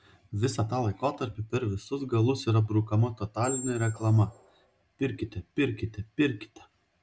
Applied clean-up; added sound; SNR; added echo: none; Squeak; 13 dB; none.